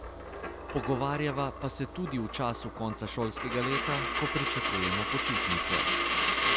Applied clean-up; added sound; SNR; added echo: none; Coin (dropping); -2 dB; none.